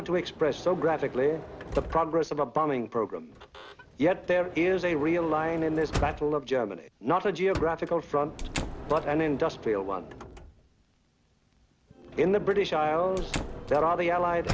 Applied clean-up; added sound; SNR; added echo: none; Sliding door / Motor vehicle (road) + Squeak / Slam / Wood; 11 dB; none.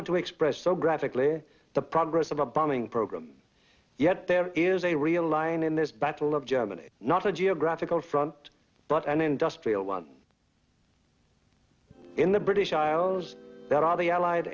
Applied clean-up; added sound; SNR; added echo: none; none; none; none.